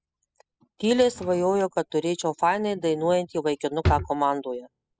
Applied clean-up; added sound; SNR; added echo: classical method spectral subtraction.